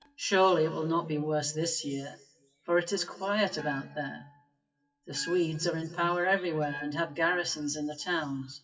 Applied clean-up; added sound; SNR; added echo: classical method WPE with log-MMSE.